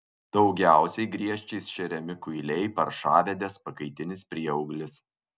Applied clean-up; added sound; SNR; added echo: none; none; none; none.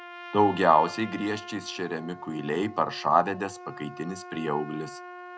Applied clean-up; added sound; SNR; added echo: none; Trumpet; 15 dB; none.